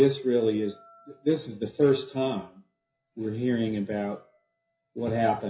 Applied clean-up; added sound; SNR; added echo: classical method WPE with log-MMSE.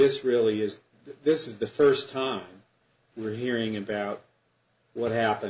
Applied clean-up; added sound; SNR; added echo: none; none; none; none.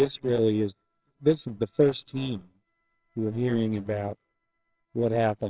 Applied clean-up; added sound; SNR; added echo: neural separator model SepFormer WHAMR!.